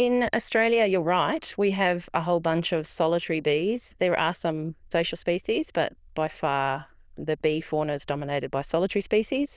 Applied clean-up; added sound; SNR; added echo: neural diffusion model UNIVERSE++.